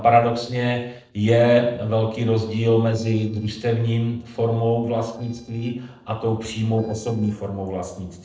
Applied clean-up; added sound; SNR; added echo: neural separator model SepFormer DNS4.